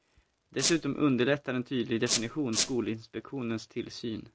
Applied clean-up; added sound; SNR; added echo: none; Squeak; 1 dB; none.